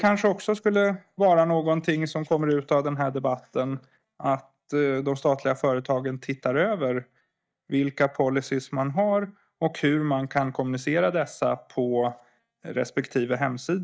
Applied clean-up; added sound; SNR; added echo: neural mask model DeepFilterNet 3.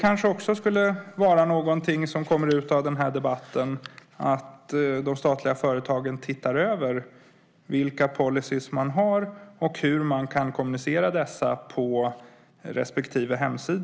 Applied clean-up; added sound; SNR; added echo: none; none; none; none.